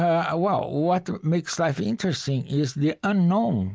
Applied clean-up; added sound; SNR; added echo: none; none; none; none.